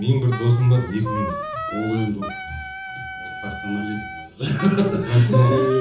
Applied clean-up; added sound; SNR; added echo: none; Wind instrument, woodwind instrument; 11 dB; reverberation time 0.6 s.